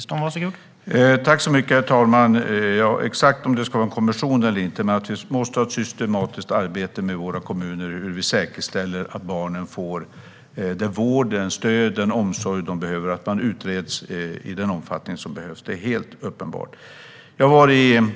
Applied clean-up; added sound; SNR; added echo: none; none; none; none.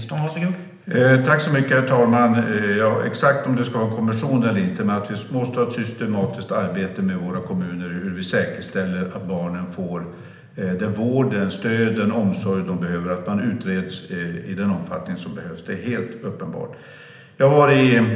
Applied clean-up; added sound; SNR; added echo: none; none; none; reverberation time 0.8 s.